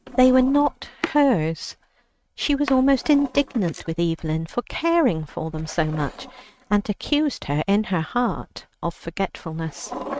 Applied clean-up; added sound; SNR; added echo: neural mask model RNNoise.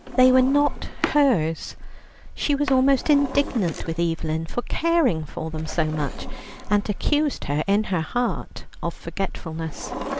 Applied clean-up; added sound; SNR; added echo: none; Drawer open or close; 15 dB; none.